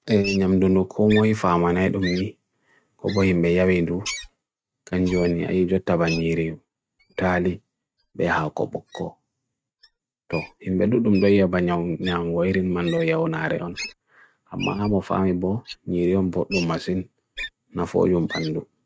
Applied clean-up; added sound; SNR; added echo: neural mask model RNNoise.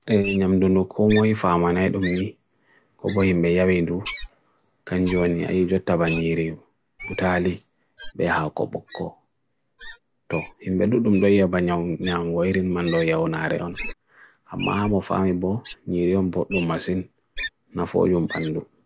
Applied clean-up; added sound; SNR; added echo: none; Wild animals; 15 dB; none.